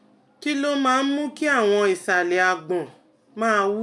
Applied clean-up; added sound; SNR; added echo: none; none; none; none.